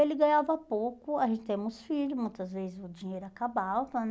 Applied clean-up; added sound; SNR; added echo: none; none; none; none.